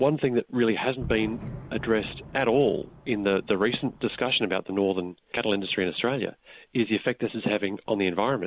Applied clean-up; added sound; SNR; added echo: none; Fireworks; 15 dB; none.